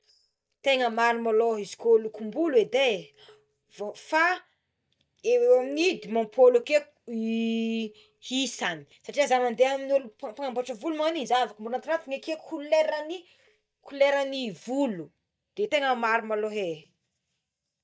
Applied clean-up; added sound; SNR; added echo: neural mask model DeepFilterNet 3.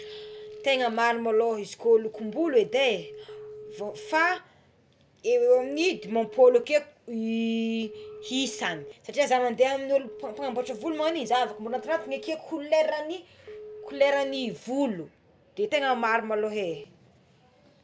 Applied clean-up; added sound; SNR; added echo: none; Telephone; 17 dB; none.